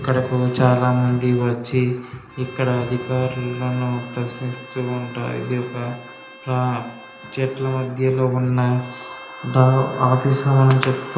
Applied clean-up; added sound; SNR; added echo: none; Bowed string instrument; 20 dB; reverberation time 0.9 s.